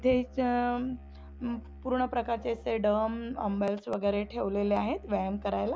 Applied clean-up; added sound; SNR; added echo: none; Musical instrument; 17 dB; none.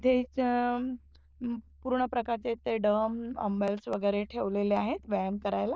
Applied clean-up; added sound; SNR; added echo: neural diffusion model UNIVERSE++.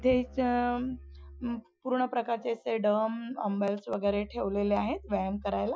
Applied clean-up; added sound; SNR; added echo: classical method Wiener filter.